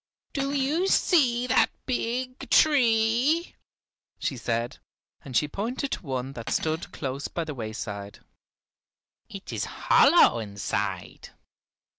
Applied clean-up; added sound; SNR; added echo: none; Cutlery, silverware; 16 dB; none.